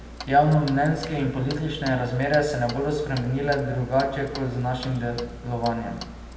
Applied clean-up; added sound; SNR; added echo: none; Clock; 14 dB; reverberation time 1.5 s.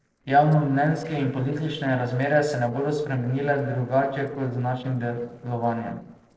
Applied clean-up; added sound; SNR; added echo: neural separator model SepFormer DNS4.